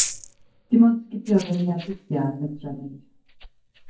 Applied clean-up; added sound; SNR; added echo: neural mask model DeepFilterNet 3.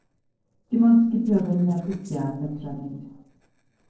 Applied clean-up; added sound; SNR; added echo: neural separator model SepFormer DNS4.